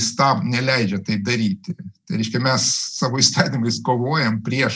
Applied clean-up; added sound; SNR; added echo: none; none; none; none.